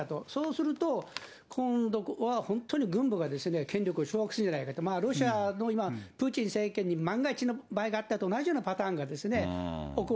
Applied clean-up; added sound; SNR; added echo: none; none; none; none.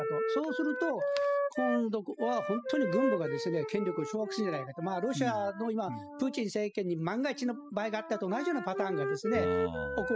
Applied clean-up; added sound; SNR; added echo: classical method spectral subtraction.